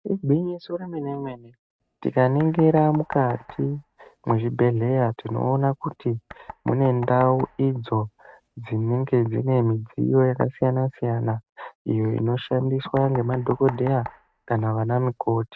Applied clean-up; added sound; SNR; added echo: neural mask model RNNoise.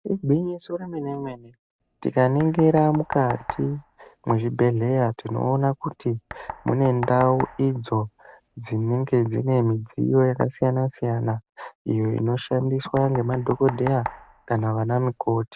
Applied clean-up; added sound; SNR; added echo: none; Knock; 15 dB; none.